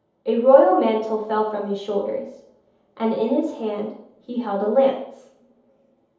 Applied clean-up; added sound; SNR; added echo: none; none; none; reverberation time 0.8 s.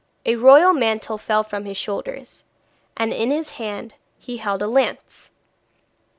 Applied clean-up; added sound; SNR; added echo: none; none; none; none.